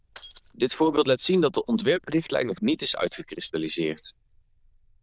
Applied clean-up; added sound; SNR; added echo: neural diffusion model UNIVERSE++.